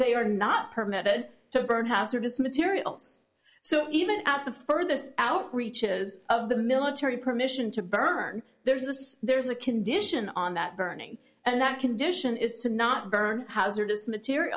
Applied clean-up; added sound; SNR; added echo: none; none; none; none.